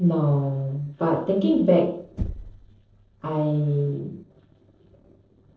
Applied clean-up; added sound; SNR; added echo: neural separator model SepFormer DNS4.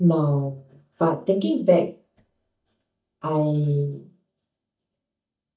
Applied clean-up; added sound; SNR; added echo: neural mask model DeepFilterNet 3.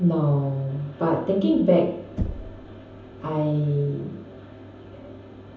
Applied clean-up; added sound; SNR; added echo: none; Knock; 15 dB; reverberation time 0.7 s.